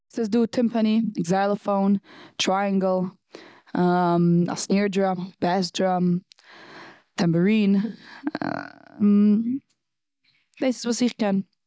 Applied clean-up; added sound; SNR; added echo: none; none; none; none.